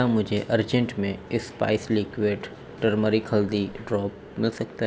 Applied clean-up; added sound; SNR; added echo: none; none; none; none.